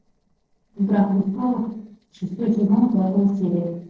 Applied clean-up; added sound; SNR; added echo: neural separator model SepFormer DNS4.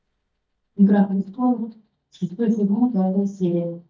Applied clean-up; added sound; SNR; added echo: neural mask model DeepFilterNet 3.